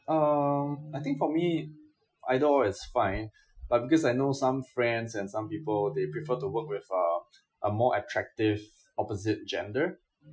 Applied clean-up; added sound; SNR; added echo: classical method Wiener filter.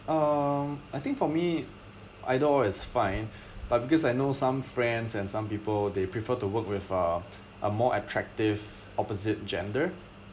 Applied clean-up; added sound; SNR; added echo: none; none; none; none.